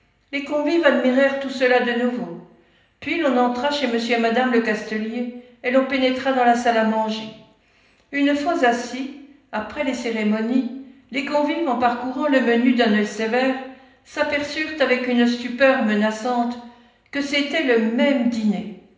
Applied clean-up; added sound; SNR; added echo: none; none; none; reverberation time 0.8 s.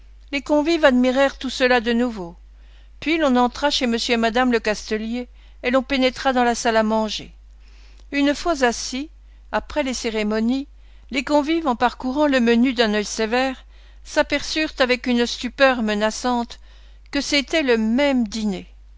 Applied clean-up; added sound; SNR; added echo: none; none; none; none.